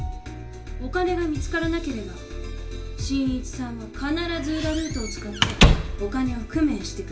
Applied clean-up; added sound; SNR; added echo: none; Squeak / Slam; -4 dB; reverberation time 0.2 s.